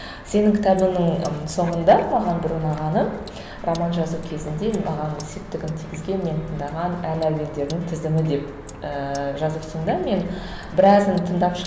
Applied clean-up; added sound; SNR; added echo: none; Sink (filling or washing) + Traffic noise, roadway noise; 17 dB; none.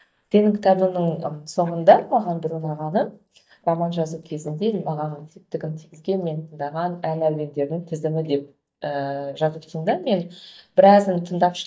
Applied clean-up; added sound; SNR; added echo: neural mask model DeepFilterNet 3.